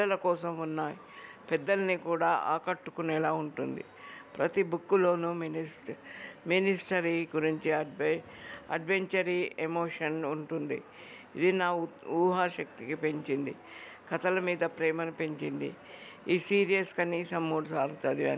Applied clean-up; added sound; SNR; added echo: none; none; none; none.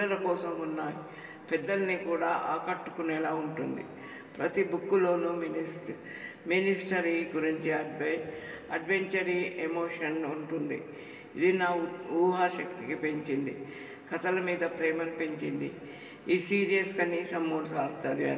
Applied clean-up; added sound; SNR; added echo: none; none; none; reverberation time 2.9 s.